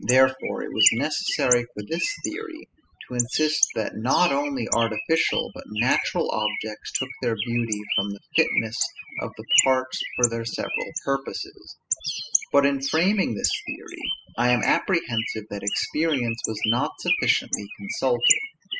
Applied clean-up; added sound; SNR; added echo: classical method spectral subtraction.